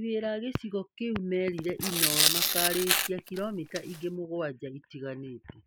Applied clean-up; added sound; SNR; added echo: none; Tearing; -4 dB; none.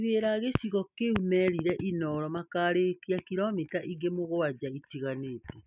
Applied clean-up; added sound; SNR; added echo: none; none; none; none.